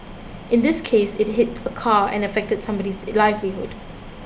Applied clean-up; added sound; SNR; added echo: none; none; none; none.